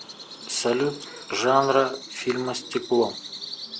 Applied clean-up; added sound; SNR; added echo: none; Bird vocalization, bird call, bird song; 14 dB; none.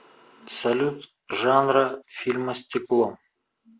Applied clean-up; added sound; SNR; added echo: none; none; none; none.